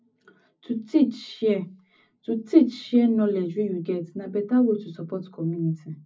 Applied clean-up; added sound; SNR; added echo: none; none; none; reverberation time 0.4 s.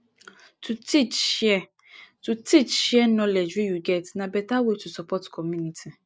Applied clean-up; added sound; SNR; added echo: none; none; none; none.